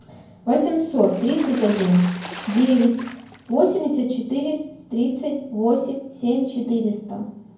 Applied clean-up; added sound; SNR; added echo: none; Water / Splash, splatter; 15 dB; reverberation time 0.9 s.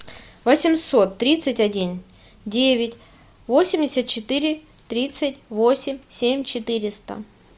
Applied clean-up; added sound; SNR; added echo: none; none; none; none.